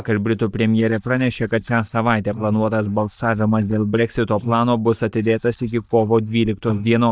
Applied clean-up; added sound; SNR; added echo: neural mask model DeepFilterNet 3.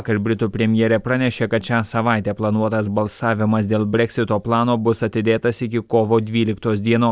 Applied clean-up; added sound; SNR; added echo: none; none; none; none.